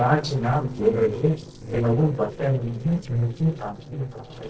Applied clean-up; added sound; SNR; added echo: neural separator model SepFormer DNS4.